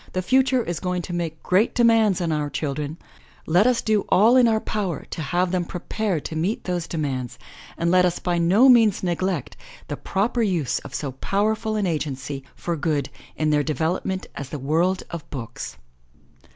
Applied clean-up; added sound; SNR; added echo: none; none; none; none.